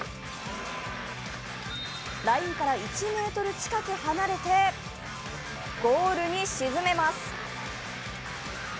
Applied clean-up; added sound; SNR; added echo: none; none; none; none.